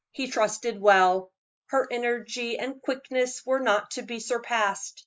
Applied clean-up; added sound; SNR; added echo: neural mask model Resemble Enhance denoiser.